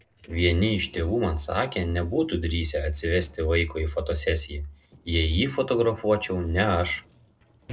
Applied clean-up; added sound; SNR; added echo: neural separator model SepFormer DNS4.